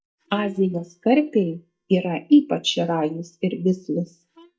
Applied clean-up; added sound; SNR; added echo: neural mask model DeepFilterNet 3.